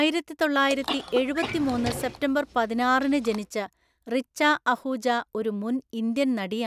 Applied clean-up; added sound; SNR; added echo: none; Chewing, mastication / Cough + Drawer open or close; 11 dB; none.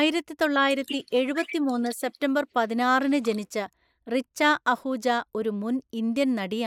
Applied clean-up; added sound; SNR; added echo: neural mask model Resemble Enhance denoiser.